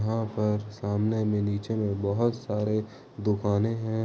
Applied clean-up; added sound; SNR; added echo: none; none; none; none.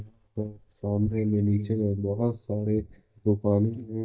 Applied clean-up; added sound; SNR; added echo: neural mask model DeepFilterNet 3.